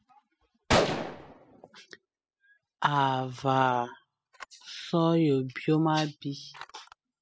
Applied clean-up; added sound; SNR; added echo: classical method spectral subtraction.